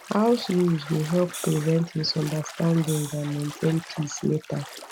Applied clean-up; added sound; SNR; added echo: none; Bathtub (filling or washing) + Hi-hat; 15 dB; none.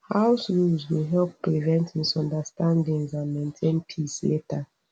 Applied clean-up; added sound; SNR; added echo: none; none; none; none.